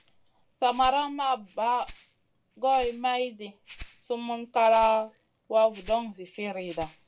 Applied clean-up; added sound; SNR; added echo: none; Rattle (instrument); 10 dB; reverberation time 0.2 s.